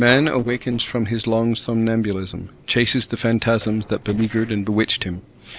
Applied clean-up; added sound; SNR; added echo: neural separator model SepFormer DNS4.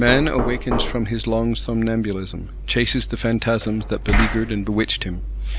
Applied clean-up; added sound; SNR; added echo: none; Knock; 4 dB; none.